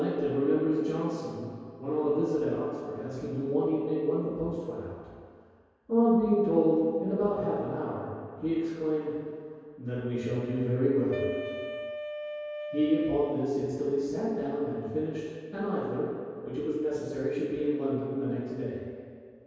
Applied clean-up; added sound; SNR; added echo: none; Wind instrument, woodwind instrument; 8 dB; reverberation time 2.2 s.